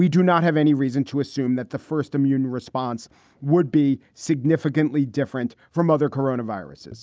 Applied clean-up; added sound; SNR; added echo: none; none; none; none.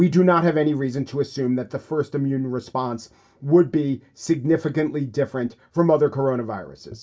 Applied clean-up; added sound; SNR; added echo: none; none; none; reverberation time 0.2 s.